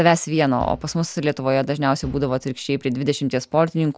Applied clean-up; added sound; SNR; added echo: none; Bass drum; 19 dB; none.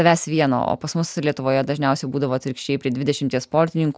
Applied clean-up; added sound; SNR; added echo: none; none; none; none.